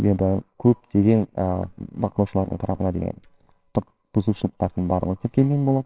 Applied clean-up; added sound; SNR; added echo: neural separator model SepFormer WHAMR!.